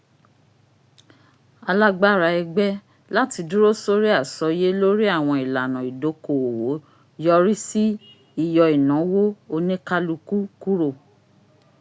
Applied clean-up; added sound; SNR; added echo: none; none; none; none.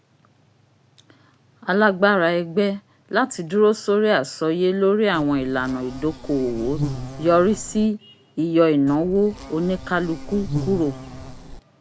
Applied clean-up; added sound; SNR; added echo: none; Insect; 10 dB; none.